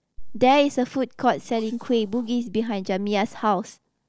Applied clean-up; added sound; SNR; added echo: neural separator model SepFormer DNS4.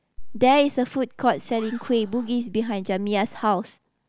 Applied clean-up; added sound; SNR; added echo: none; Zipper (clothing); 14 dB; none.